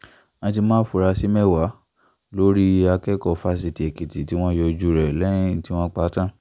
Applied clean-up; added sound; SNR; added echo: none; none; none; none.